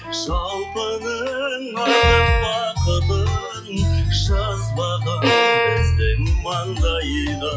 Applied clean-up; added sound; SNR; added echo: classical method log-MMSE.